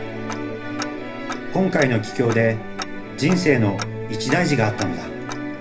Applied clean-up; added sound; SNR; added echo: none; Tick-tock; 12 dB; reverberation time 0.3 s.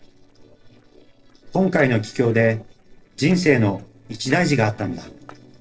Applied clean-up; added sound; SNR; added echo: neural separator model SepFormer DNS4.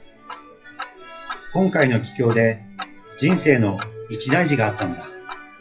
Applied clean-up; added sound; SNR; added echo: classical method WPE with log-MMSE.